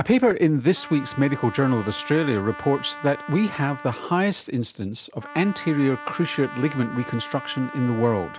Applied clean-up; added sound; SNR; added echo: none; Trumpet; 15 dB; none.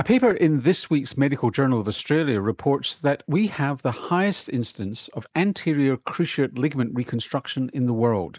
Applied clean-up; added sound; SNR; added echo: neural mask model Resemble Enhance denoiser.